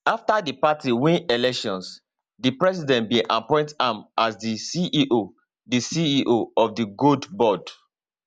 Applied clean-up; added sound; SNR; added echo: none; none; none; none.